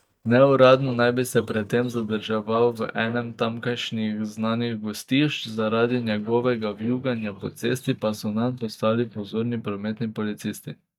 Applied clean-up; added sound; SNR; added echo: neural mask model DeepFilterNet 3.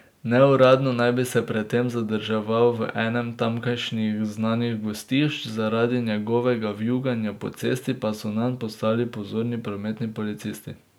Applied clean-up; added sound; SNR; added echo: none; none; none; none.